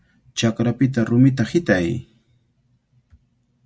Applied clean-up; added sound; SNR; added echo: none; none; none; none.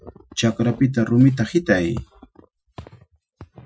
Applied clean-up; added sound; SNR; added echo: classical method Wiener filter.